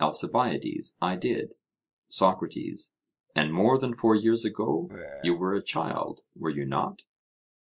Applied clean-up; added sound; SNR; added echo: neural mask model Resemble Enhance denoiser.